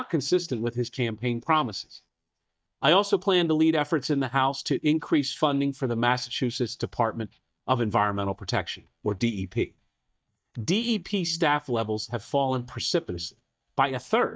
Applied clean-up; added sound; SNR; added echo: neural mask model DeepFilterNet 3.